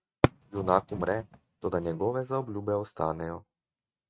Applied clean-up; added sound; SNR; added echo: neural mask model RNNoise.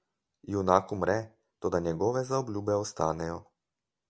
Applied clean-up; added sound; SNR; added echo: none; none; none; none.